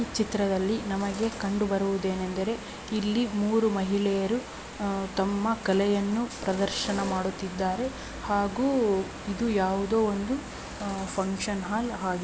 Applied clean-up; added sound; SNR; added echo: none; none; none; none.